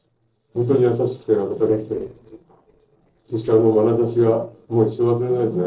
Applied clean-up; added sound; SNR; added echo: neural separator model SepFormer DNS4.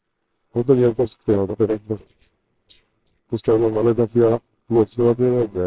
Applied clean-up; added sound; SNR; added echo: neural separator model SepFormer WHAMR!.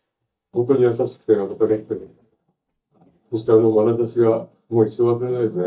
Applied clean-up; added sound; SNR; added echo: neural mask model DeepFilterNet 3.